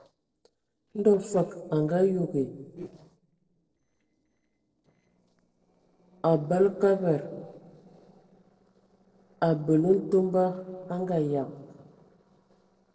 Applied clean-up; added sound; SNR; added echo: neural separator model SepFormer DNS4.